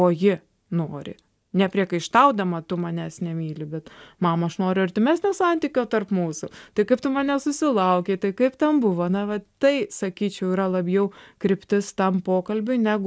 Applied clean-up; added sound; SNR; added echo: none; none; none; none.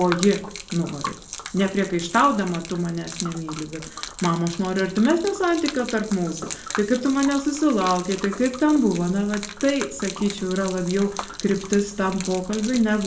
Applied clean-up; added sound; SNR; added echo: none; Gurgling / Liquid; 12 dB; reverberation time 0.4 s.